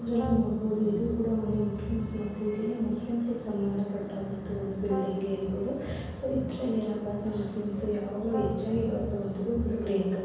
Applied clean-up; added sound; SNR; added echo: none; Brass instrument; 11 dB; reverberation time 1.1 s.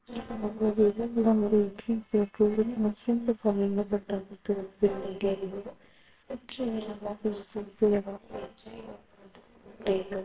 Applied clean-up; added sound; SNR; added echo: neural separator model SepFormer WHAMR!.